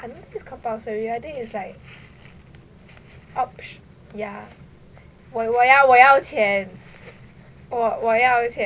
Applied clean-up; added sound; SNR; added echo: none; none; none; none.